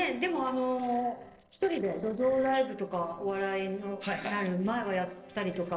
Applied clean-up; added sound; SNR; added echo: neural separator model SepFormer DNS4.